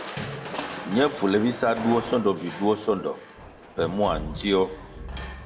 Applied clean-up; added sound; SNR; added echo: none; Crushing; 10 dB; reverberation time 0.9 s.